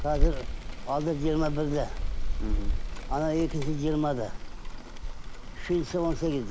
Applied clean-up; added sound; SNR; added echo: none; Rain; -1 dB; none.